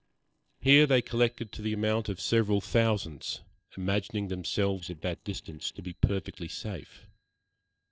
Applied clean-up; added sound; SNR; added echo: neural separator model SepFormer DNS4.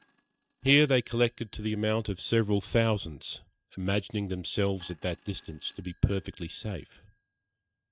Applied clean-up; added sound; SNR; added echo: neural mask model RNNoise.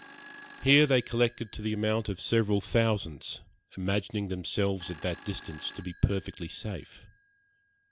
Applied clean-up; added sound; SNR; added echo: none; Telephone; 16 dB; none.